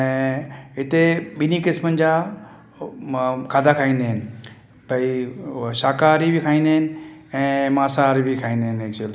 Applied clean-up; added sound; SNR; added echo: none; none; none; none.